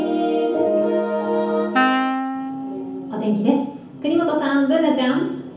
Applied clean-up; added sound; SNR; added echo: none; Wind instrument, woodwind instrument; 4 dB; reverberation time 0.7 s.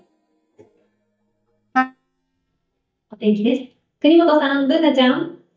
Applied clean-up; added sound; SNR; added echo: neural mask model DeepFilterNet 3.